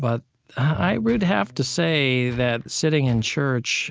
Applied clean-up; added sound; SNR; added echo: neural mask model RNNoise.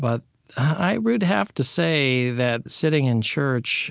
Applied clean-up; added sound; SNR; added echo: none; none; none; none.